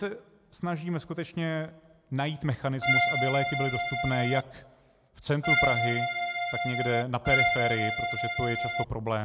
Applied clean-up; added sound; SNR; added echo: none; Accordion; -5 dB; none.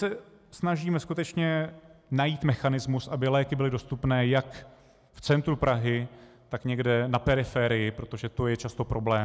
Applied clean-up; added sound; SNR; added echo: none; none; none; none.